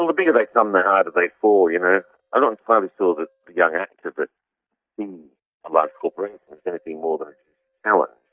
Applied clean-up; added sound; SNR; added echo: neural mask model DeepFilterNet 3.